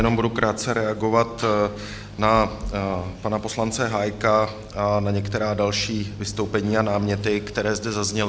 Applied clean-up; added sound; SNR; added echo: none; none; none; none.